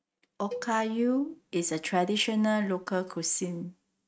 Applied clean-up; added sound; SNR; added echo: neural mask model RNNoise.